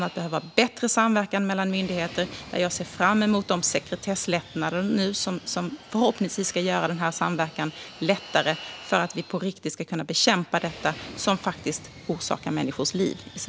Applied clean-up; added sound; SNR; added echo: none; Fixed-wing aircraft, airplane; 18 dB; none.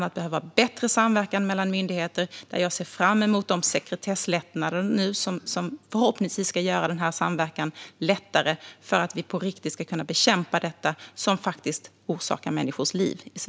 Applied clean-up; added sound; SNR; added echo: none; none; none; none.